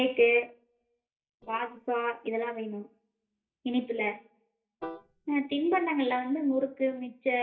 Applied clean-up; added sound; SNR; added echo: neural mask model DeepFilterNet 3.